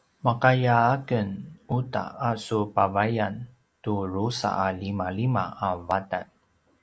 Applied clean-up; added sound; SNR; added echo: none; none; none; none.